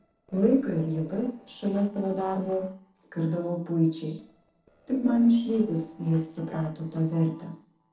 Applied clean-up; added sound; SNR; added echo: neural separator model SepFormer DNS4.